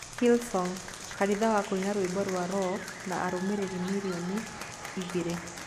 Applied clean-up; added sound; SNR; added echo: none; Applause / Crowd; 11 dB; none.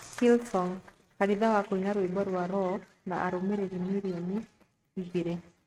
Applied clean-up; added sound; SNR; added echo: neural mask model RNNoise.